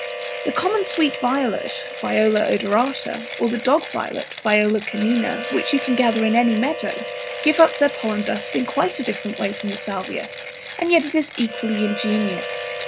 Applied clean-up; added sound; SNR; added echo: none; Harmonica + Mechanisms; 9 dB; none.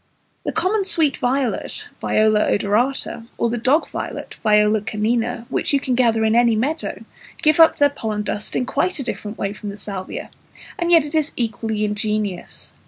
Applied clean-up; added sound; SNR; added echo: none; none; none; none.